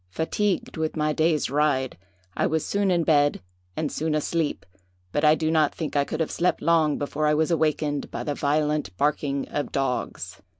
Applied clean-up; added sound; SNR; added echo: none; none; none; none.